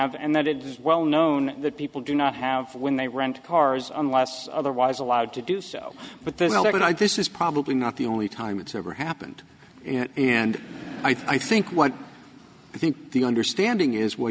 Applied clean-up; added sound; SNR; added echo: none; none; none; none.